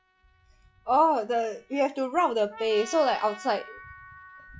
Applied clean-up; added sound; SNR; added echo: classical method log-MMSE.